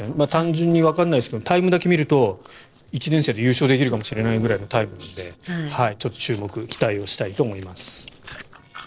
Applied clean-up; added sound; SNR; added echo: neural separator model SepFormer DNS4.